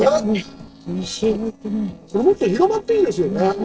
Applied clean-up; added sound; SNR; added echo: neural separator model SepFormer DNS4.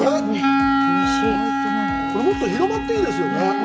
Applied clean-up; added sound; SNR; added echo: none; Wind instrument, woodwind instrument; -2 dB; none.